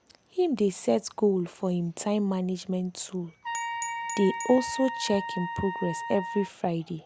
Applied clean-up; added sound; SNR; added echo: none; Glass / Bell + Trumpet; 7 dB; none.